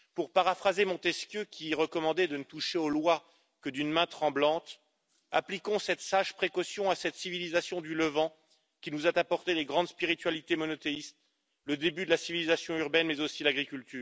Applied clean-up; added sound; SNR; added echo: none; none; none; none.